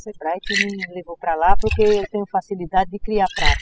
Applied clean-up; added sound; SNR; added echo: classical method spectral subtraction.